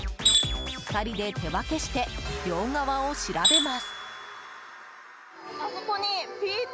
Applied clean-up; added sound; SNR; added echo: none; Tools; 1 dB; none.